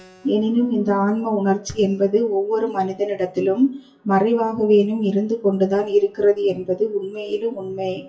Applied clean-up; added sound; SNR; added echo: classical method WPE with log-MMSE.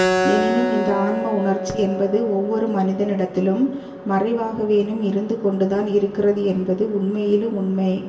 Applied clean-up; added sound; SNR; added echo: none; Keyboard (musical); 7 dB; reverberation time 0.6 s.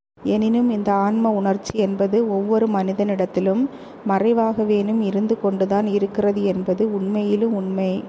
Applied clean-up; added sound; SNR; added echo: none; none; none; none.